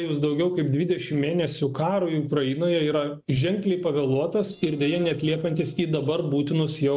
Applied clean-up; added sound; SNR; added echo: neural separator model SepFormer DNS4.